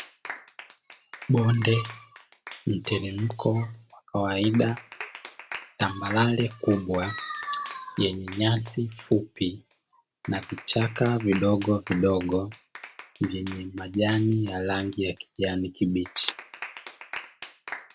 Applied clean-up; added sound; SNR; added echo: none; Clapping; 17 dB; none.